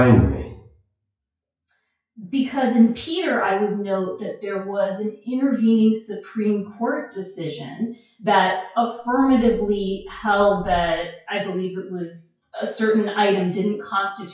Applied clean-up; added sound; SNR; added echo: classical method WPE with log-MMSE.